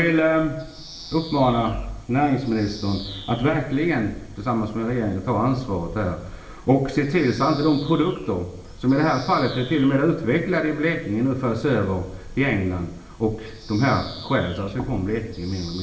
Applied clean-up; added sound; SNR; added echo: none; Bird vocalization, bird call, bird song; 19 dB; reverberation time 0.8 s.